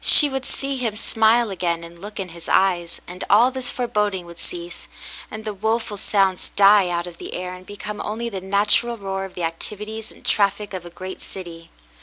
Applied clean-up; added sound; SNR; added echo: none; none; none; none.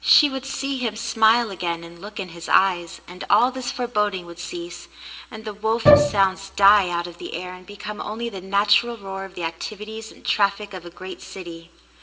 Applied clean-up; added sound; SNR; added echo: none; Bowed string instrument; -5 dB; reverberation time 1.1 s.